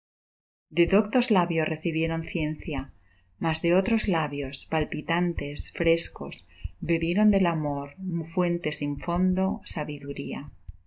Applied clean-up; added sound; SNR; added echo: neural mask model DeepFilterNet 3.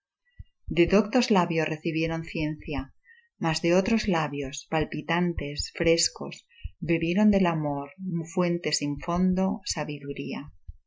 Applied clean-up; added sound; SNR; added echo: classical method Wiener filter.